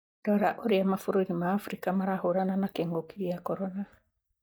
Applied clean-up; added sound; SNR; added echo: neural mask model DeepFilterNet 3.